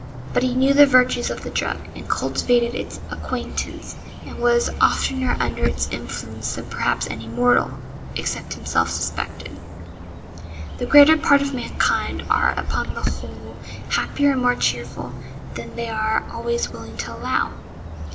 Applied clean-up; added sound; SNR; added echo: none; Bird; 8 dB; reverberation time 0.7 s.